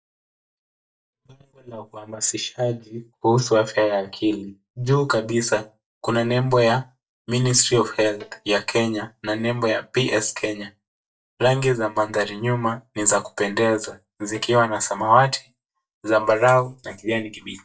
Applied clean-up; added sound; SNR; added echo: neural mask model DeepFilterNet 3.